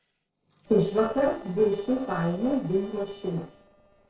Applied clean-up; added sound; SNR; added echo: neural separator model SepFormer DNS4.